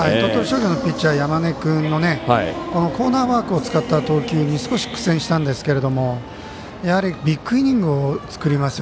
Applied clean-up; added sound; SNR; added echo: none; none; none; none.